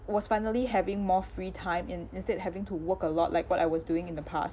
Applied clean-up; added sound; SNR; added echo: none; none; none; none.